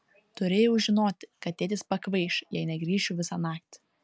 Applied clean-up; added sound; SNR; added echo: none; none; none; none.